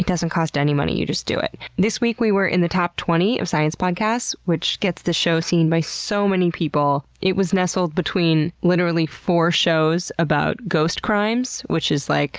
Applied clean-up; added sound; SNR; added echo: none; none; none; none.